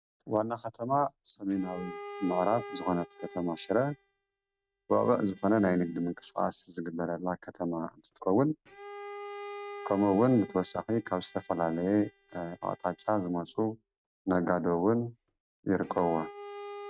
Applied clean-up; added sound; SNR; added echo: neural mask model RNNoise.